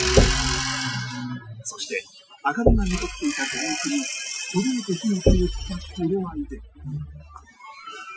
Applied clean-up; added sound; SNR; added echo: classical method Wiener filter.